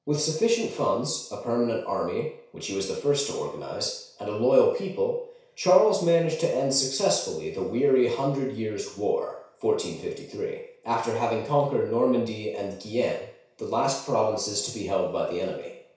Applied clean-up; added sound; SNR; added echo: none; none; none; reverberation time 0.6 s.